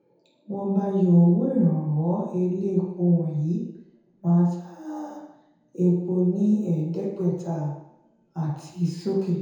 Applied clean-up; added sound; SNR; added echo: none; none; none; reverberation time 0.9 s.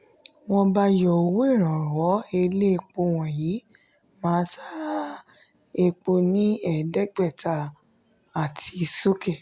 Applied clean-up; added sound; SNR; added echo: none; none; none; none.